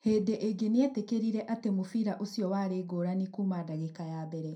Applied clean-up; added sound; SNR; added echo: none; none; none; reverberation time 0.2 s.